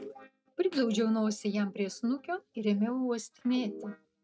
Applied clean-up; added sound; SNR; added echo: neural mask model RNNoise.